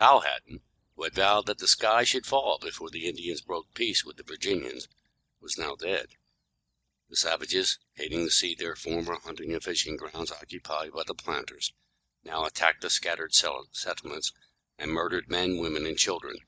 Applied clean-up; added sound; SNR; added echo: neural mask model DeepFilterNet 3.